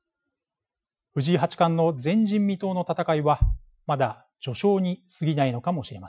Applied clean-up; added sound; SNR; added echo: classical method Wiener filter.